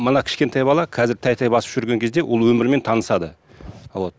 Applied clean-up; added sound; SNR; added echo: none; none; none; none.